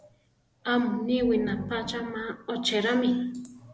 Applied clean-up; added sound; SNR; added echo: none; Growling; 17 dB; none.